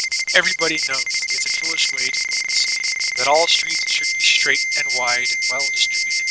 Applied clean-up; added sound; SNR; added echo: none; Insect + Ringtone; -2 dB; none.